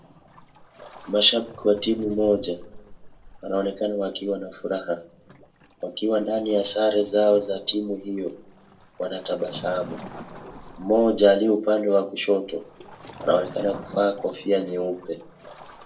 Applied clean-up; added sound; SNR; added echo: none; Waves, surf; 20 dB; reverberation time 0.2 s.